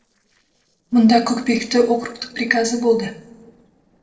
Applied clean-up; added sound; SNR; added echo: neural separator model SepFormer DNS4.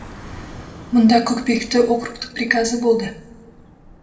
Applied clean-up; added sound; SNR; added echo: none; Car passing by; 19 dB; reverberation time 1.3 s.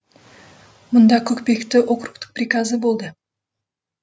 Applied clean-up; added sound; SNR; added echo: none; none; none; none.